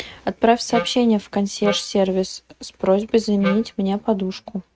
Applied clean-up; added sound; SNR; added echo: neural mask model RNNoise.